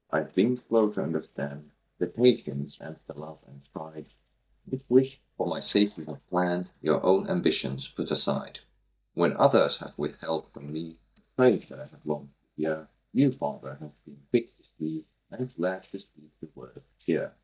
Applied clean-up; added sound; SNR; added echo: neural mask model DeepFilterNet 3.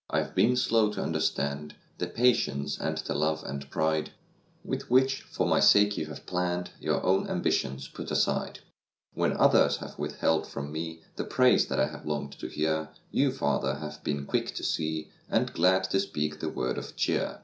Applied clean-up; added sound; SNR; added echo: none; none; none; none.